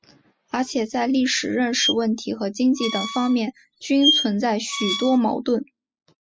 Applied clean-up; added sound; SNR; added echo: classical method spectral subtraction.